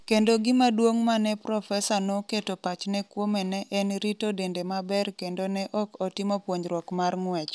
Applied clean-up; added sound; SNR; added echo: none; none; none; none.